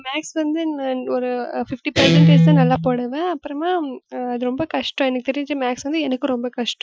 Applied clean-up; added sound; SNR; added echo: classical method Wiener filter.